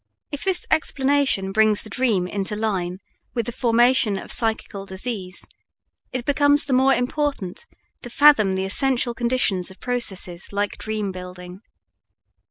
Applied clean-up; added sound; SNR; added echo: none; none; none; none.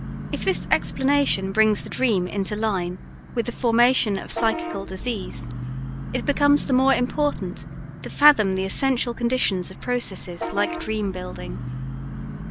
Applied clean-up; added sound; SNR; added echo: none; Bus / Vehicle horn, car horn, honking; 9 dB; none.